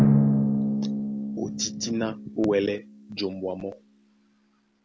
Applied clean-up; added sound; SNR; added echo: none; Drum; -4 dB; none.